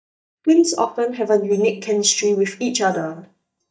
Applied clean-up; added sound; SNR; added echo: neural mask model DeepFilterNet 3.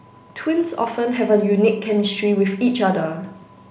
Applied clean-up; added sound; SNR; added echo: none; none; none; none.